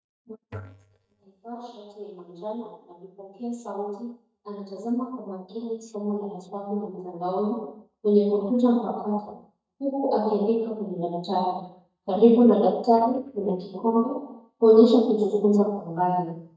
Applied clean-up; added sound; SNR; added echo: neural mask model DeepFilterNet 3.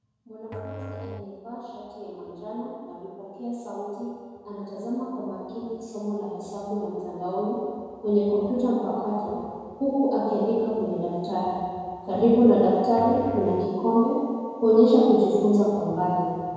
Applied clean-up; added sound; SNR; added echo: none; Musical instrument; 17 dB; reverberation time 1.9 s.